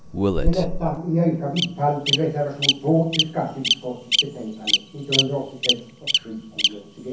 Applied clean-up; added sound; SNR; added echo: none; Bird vocalization, bird call, bird song; -1 dB; reverberation time 0.6 s.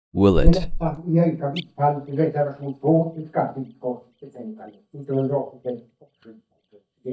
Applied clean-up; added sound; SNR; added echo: neural mask model DeepFilterNet 3.